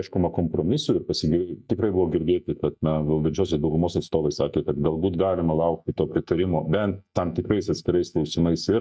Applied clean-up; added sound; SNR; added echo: neural mask model DeepFilterNet 3.